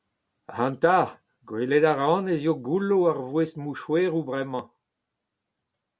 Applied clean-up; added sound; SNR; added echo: none; none; none; none.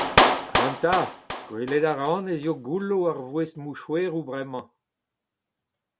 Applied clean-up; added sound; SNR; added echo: none; Clapping; 1 dB; none.